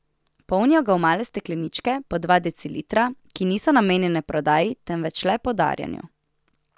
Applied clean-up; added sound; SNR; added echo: none; none; none; none.